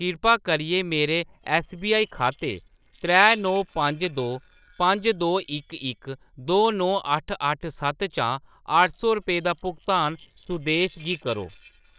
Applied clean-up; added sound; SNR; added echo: neural separator model SepFormer DNS4.